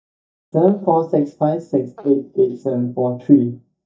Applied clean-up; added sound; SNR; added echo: neural mask model DeepFilterNet 3.